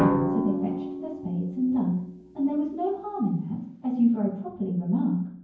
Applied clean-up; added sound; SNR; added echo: none; Drum; 4 dB; reverberation time 0.9 s.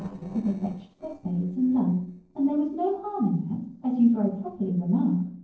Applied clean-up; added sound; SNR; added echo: neural separator model SepFormer DNS4.